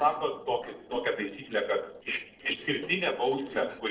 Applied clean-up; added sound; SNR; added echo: neural separator model SepFormer DNS4.